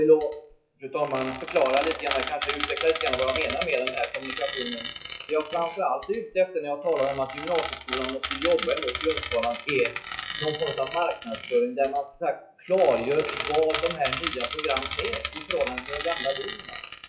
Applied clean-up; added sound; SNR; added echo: classical method WPE with log-MMSE.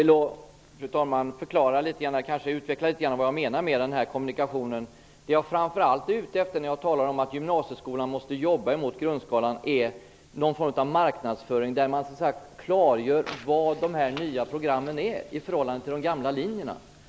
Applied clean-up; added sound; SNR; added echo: none; none; none; none.